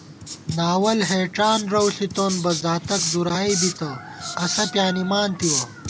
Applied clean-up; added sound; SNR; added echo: none; Writing; 8 dB; none.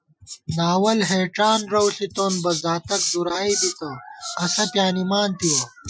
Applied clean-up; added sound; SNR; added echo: classical method Wiener filter.